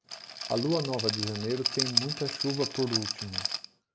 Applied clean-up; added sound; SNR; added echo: none; Rattle; 1 dB; none.